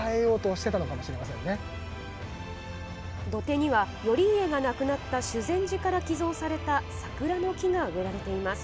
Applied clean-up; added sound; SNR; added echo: none; none; none; none.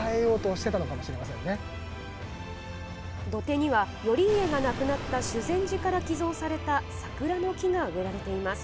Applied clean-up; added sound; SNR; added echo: none; Explosion; 13 dB; none.